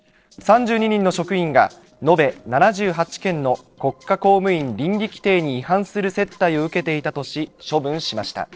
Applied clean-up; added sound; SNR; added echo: neural separator model SepFormer DNS4.